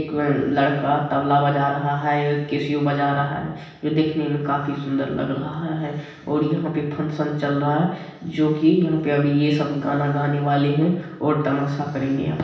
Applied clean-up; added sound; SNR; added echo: none; none; none; reverberation time 0.9 s.